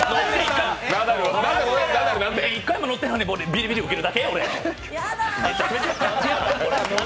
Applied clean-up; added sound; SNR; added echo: none; none; none; none.